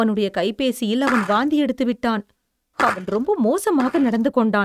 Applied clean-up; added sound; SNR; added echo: neural mask model RNNoise.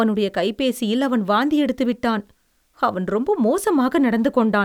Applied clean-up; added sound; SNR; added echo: none; none; none; none.